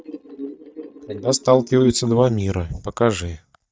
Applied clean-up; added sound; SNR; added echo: neural mask model DeepFilterNet 3.